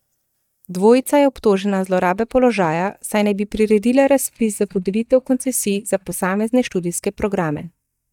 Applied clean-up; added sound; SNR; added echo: neural mask model DeepFilterNet 3.